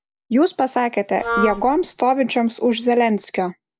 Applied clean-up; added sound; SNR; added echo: none; Wind instrument, woodwind instrument; 5 dB; none.